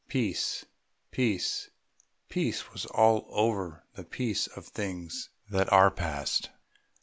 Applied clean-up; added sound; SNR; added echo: none; none; none; none.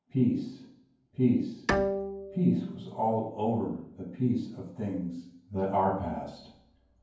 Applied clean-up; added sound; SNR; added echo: none; Bowed string instrument; 6 dB; reverberation time 0.9 s.